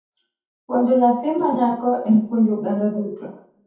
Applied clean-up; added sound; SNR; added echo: none; none; none; reverberation time 0.6 s.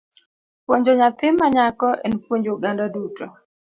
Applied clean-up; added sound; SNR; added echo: none; none; none; none.